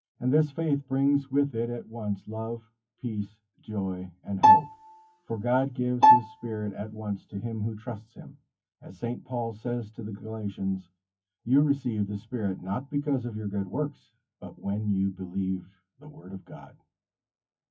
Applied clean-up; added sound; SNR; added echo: classical method WPE with log-MMSE.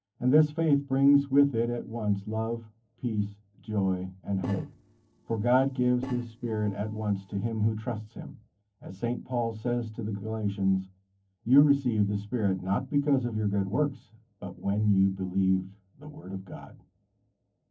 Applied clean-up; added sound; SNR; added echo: neural separator model SepFormer DNS4.